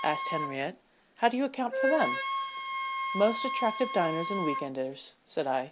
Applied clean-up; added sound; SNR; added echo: none; Wind instrument, woodwind instrument; 4 dB; none.